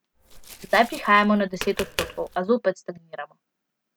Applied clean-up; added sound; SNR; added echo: none; Tap; 12 dB; none.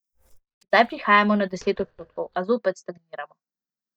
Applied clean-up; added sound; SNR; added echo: neural mask model DeepFilterNet 3.